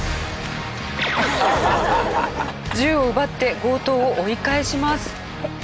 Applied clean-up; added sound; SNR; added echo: none; Buzz; 18 dB; none.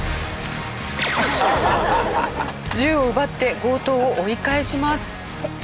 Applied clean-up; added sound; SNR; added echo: none; none; none; none.